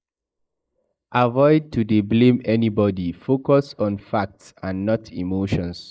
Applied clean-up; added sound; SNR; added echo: neural mask model Resemble Enhance denoiser.